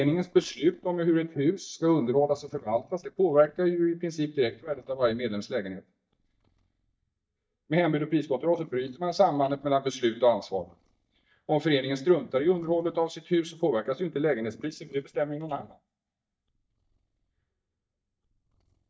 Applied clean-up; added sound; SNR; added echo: neural mask model DeepFilterNet 3.